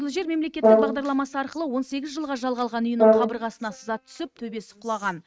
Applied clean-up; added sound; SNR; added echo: neural mask model RNNoise.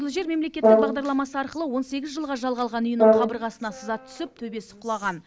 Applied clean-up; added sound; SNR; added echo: none; Brass instrument; -3 dB; none.